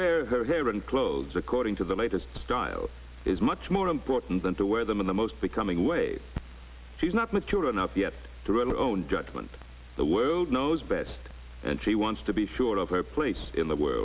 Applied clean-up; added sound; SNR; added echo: none; none; none; none.